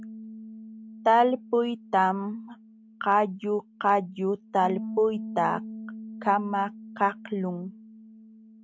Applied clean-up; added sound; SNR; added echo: neural mask model RNNoise.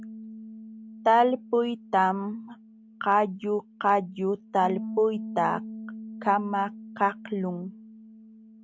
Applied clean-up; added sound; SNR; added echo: none; Bass guitar; 14 dB; none.